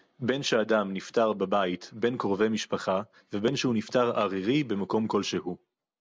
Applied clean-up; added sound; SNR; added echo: none; none; none; none.